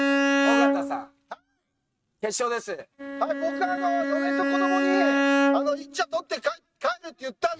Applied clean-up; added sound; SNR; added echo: neural mask model RNNoise.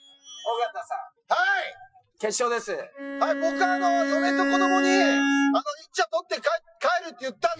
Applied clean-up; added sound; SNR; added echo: classical method Wiener filter.